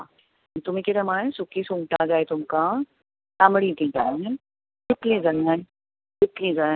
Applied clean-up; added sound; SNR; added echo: none; none; none; none.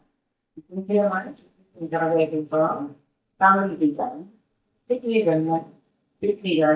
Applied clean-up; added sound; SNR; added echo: neural mask model DeepFilterNet 3.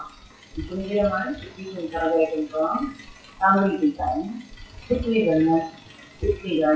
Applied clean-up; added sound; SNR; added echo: classical method WPE with log-MMSE.